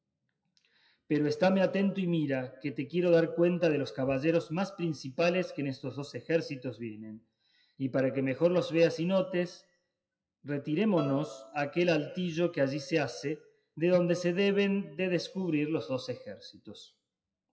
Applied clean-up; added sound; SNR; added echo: classical method WPE with log-MMSE.